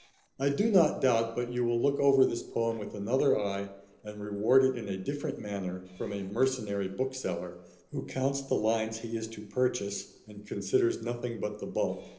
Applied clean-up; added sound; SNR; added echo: neural separator model SepFormer DNS4.